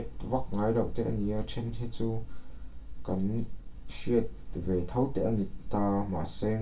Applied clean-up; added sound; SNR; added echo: none; none; none; reverberation time 0.3 s.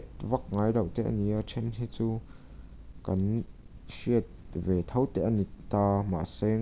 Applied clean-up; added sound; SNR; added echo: none; none; none; none.